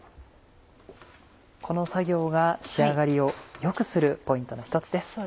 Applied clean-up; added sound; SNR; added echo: none; none; none; none.